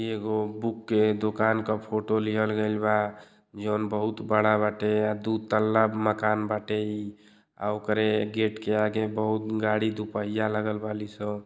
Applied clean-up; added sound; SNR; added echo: none; none; none; none.